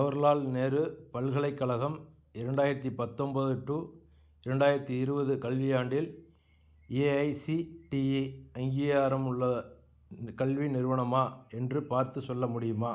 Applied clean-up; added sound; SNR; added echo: none; none; none; none.